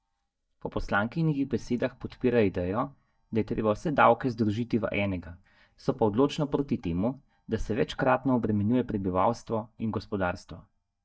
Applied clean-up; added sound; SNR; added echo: neural mask model DeepFilterNet 3.